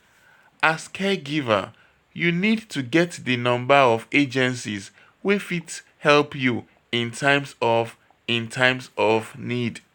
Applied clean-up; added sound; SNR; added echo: none; none; none; none.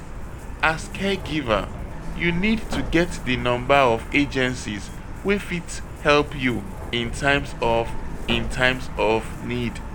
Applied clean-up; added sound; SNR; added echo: none; Truck; 7 dB; none.